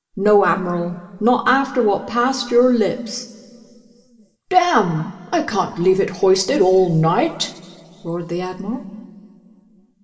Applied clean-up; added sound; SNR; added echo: none; none; none; reverberation time 2.8 s.